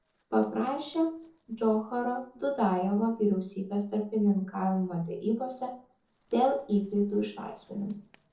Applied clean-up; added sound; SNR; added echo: neural separator model SepFormer DNS4.